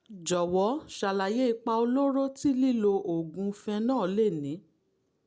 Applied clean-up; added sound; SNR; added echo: none; none; none; none.